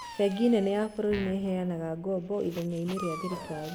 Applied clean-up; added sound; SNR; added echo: none; Dog + Fart; 15 dB; none.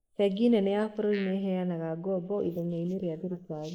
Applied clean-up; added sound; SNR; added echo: neural mask model Resemble Enhance denoiser.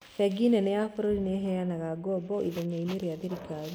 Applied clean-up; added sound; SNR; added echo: none; none; none; none.